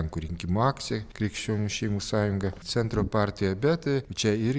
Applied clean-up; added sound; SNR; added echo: none; none; none; none.